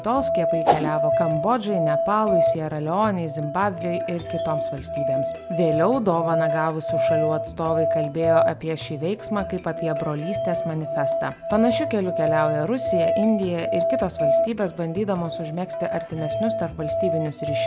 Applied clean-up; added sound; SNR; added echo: none; Whoosh, swoosh, swish + Musical instrument; 0 dB; none.